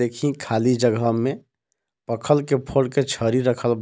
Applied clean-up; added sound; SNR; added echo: none; none; none; none.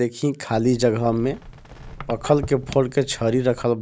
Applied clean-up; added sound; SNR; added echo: none; Squeak; 16 dB; none.